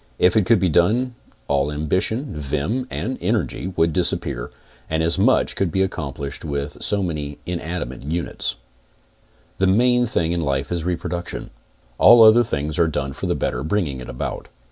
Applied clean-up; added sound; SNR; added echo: none; none; none; none.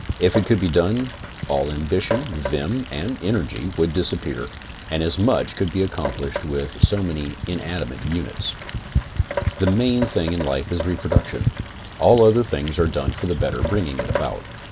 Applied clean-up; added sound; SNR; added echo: none; Rain; 5 dB; none.